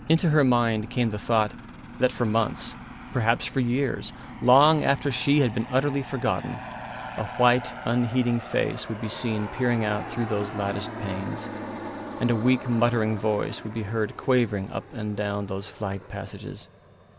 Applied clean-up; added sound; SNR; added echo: none; Aircraft; 13 dB; none.